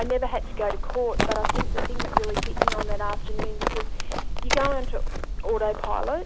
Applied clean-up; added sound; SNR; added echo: none; Livestock, farm animals, working animals; -4 dB; none.